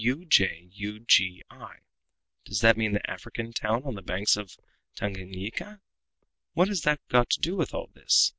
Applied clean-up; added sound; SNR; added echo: none; none; none; none.